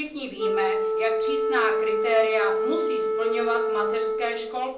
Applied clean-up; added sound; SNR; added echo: none; Wind instrument, woodwind instrument; -4 dB; reverberation time 0.6 s.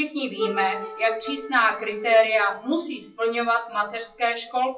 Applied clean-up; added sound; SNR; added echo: classical method WPE with log-MMSE.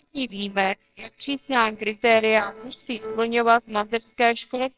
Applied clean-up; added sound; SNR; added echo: neural separator model SepFormer WHAMR!.